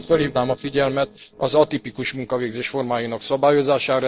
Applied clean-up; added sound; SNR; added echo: neural separator model SepFormer DNS4.